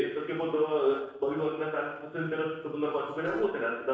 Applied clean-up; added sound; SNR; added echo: neural separator model SepFormer DNS4.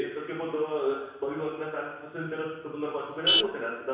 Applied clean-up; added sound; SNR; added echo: none; Vehicle horn, car horn, honking; 2 dB; reverberation time 1.0 s.